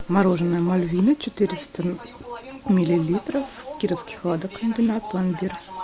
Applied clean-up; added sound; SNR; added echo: none; none; none; none.